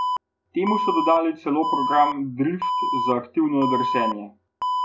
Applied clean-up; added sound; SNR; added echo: none; Alarm; 2 dB; none.